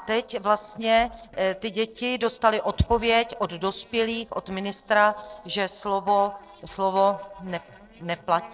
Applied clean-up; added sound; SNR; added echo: neural separator model SepFormer DNS4.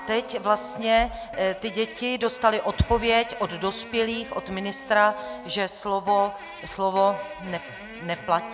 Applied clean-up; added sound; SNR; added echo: none; Fart; 16 dB; none.